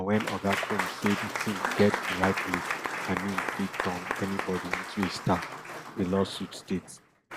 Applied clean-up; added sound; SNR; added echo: none; Applause / Crowd; 3 dB; none.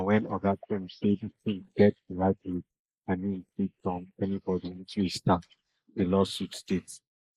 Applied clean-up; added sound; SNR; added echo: neural mask model Resemble Enhance denoiser.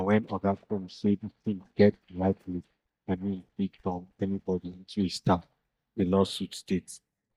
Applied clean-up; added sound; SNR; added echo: neural mask model DeepFilterNet 3.